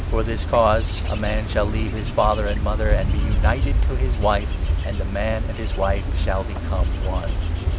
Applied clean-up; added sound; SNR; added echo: none; Wind / Bird / Insect; -4 dB; none.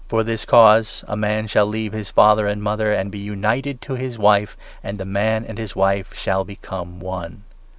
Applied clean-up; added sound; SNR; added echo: none; none; none; none.